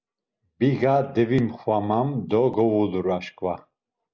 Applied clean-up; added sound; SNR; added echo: none; none; none; none.